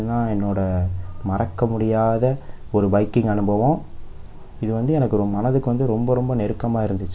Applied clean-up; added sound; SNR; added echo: none; none; none; none.